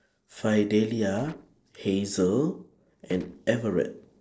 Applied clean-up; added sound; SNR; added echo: neural separator model SepFormer DNS4.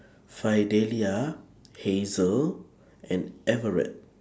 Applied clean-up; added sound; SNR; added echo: none; none; none; none.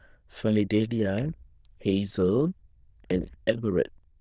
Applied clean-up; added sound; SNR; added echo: neural diffusion model UNIVERSE++.